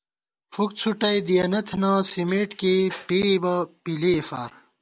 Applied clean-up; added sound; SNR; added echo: none; none; none; none.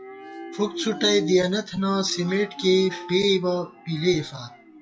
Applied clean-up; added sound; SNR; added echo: classical method WPE with log-MMSE.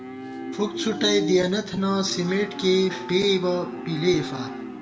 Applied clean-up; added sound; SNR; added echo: none; Livestock, farm animals, working animals; 9 dB; reverberation time 0.6 s.